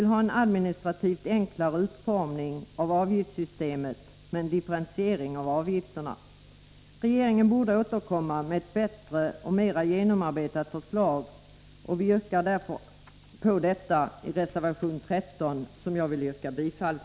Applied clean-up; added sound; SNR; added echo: none; none; none; none.